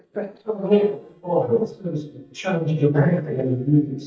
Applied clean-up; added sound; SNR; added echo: neural mask model DeepFilterNet 3.